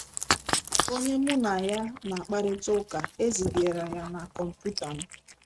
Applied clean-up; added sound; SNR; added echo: neural mask model RNNoise.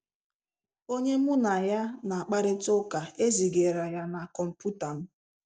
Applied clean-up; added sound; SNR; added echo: none; none; none; none.